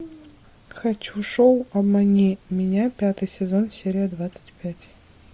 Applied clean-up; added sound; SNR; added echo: none; none; none; none.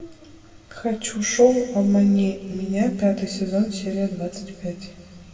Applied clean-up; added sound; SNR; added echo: none; none; none; reverberation time 2.0 s.